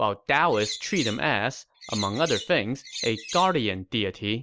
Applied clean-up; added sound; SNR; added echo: none; Bird; 10 dB; none.